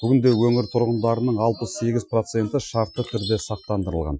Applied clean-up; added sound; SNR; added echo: classical method Wiener filter.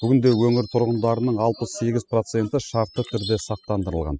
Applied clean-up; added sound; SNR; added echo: classical method spectral subtraction.